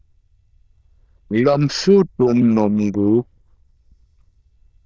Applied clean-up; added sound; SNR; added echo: neural diffusion model UNIVERSE++.